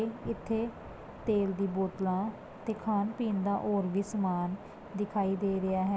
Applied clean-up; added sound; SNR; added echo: none; none; none; none.